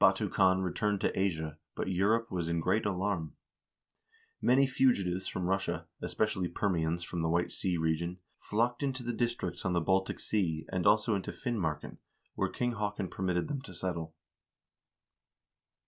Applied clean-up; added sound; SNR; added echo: none; none; none; none.